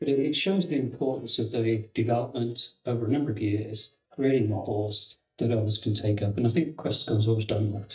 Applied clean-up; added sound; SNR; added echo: neural mask model DeepFilterNet 3.